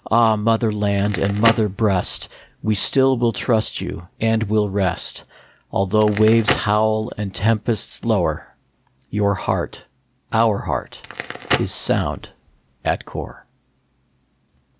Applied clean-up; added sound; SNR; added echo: none; Crackle; 13 dB; none.